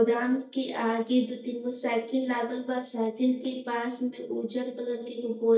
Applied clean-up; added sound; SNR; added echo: neural mask model DeepFilterNet 3.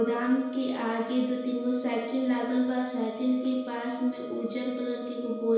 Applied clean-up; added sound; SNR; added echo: none; Wind instrument, woodwind instrument; 15 dB; reverberation time 0.9 s.